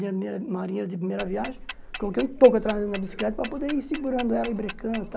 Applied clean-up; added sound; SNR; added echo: none; Tick-tock; 11 dB; none.